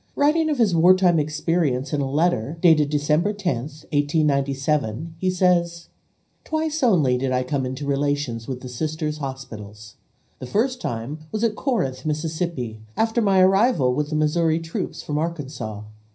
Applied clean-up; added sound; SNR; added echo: none; none; none; reverberation time 0.4 s.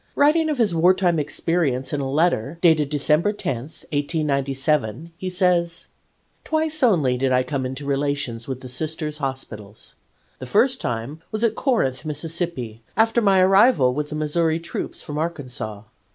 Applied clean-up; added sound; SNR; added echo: none; none; none; none.